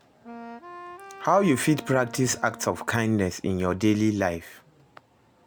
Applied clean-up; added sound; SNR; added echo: none; Wind instrument, woodwind instrument; 16 dB; none.